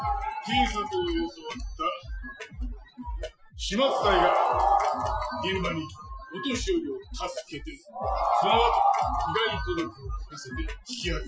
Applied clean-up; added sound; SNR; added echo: classical method Wiener filter.